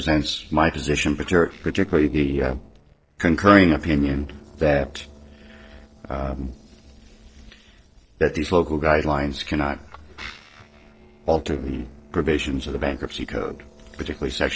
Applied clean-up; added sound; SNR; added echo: neural separator model SepFormer DNS4.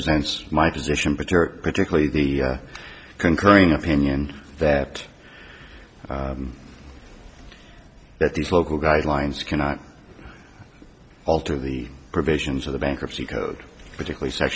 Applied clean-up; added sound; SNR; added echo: none; none; none; none.